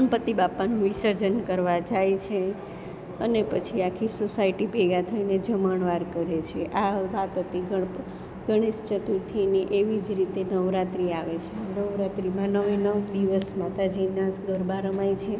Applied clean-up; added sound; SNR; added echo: none; none; none; none.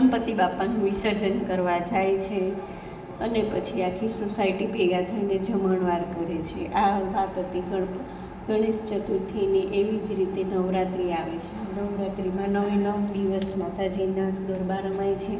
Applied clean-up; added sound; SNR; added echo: none; none; none; reverberation time 0.7 s.